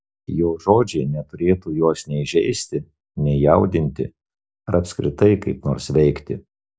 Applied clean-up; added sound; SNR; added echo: none; none; none; none.